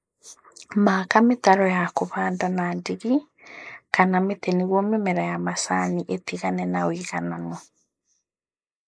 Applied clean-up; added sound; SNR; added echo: neural mask model Resemble Enhance denoiser.